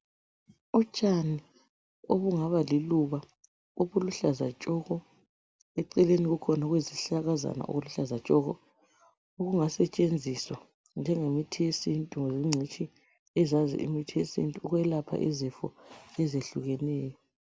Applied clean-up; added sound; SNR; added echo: none; none; none; none.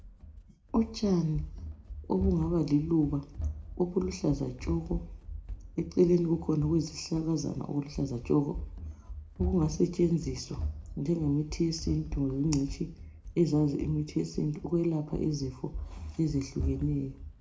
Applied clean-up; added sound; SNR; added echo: none; Run; 9 dB; reverberation time 0.4 s.